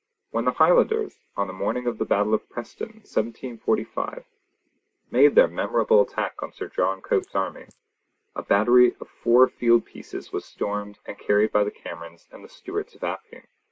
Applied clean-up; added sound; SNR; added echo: neural mask model Resemble Enhance denoiser.